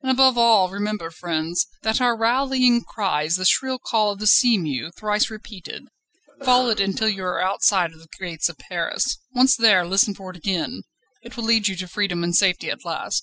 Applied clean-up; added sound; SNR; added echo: classical method spectral subtraction.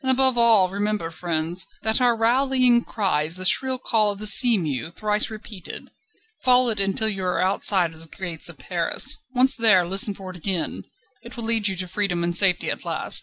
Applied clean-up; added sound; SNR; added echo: none; none; none; none.